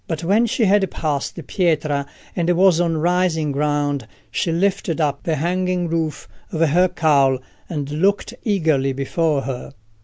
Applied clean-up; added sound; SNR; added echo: none; none; none; none.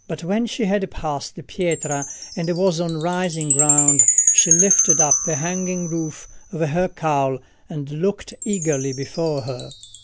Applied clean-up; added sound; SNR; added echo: none; Chime; -1 dB; none.